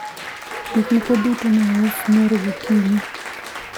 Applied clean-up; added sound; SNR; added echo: none; Applause; 11 dB; none.